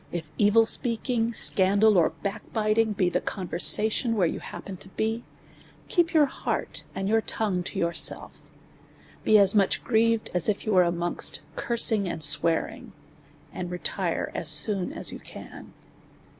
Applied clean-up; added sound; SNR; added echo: none; none; none; none.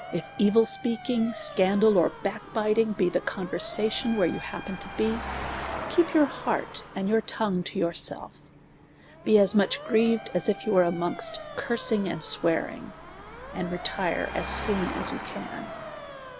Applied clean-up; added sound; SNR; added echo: none; Engine + Motor vehicle (road) / Siren; 12 dB; none.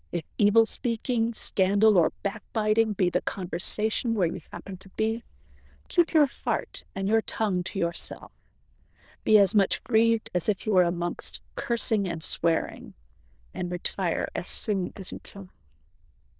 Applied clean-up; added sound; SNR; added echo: neural diffusion model UNIVERSE++.